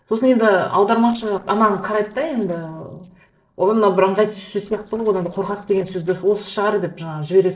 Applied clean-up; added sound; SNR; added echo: neural separator model SepFormer DNS4.